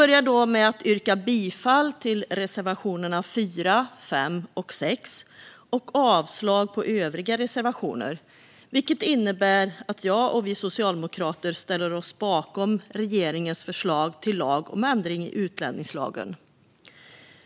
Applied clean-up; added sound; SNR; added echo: none; none; none; none.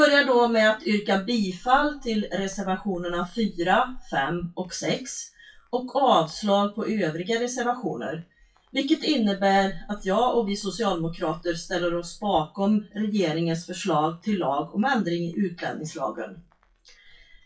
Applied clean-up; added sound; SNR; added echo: classical method WPE with log-MMSE.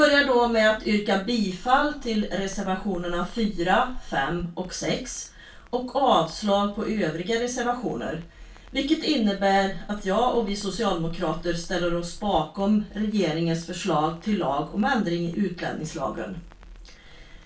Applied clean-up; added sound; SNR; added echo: none; Crackle; 15 dB; reverberation time 0.2 s.